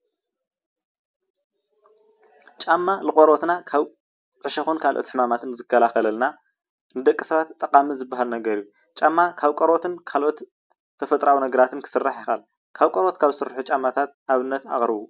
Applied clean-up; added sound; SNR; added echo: none; none; none; none.